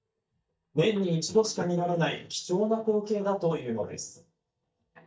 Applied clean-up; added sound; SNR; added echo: neural mask model DeepFilterNet 3.